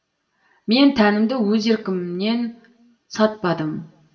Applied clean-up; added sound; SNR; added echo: none; none; none; reverberation time 0.5 s.